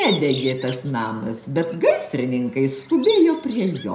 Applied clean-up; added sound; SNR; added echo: none; Bird; 14 dB; reverberation time 0.5 s.